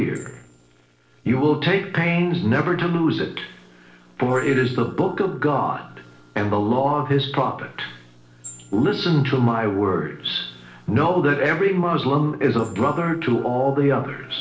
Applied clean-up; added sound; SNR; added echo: neural separator model SepFormer DNS4.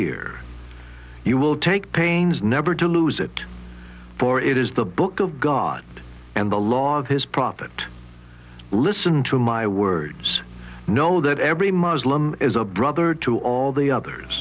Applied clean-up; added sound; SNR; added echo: none; none; none; none.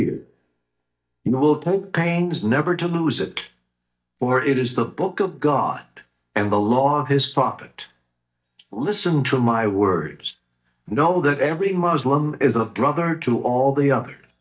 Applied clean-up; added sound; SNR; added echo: neural mask model DeepFilterNet 3.